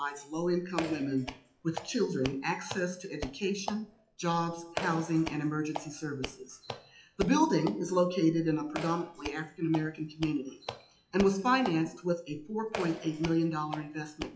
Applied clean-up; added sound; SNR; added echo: classical method WPE with log-MMSE.